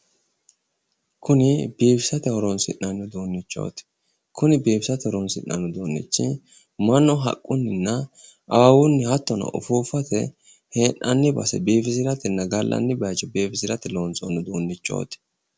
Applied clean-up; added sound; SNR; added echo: none; none; none; none.